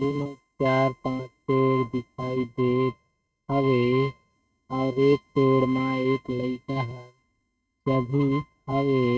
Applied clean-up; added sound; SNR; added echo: neural mask model RNNoise.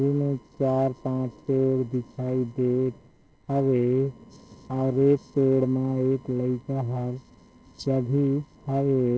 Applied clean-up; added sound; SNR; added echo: neural separator model SepFormer DNS4.